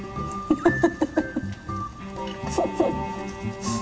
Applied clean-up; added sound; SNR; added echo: none; Bowed string instrument; 11 dB; reverberation time 2.0 s.